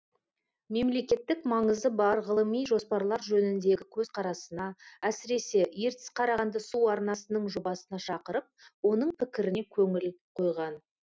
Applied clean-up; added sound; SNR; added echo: none; none; none; none.